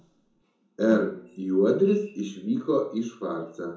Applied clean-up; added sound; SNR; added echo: none; Snare drum; 18 dB; reverberation time 0.5 s.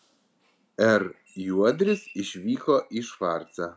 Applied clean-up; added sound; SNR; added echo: none; none; none; none.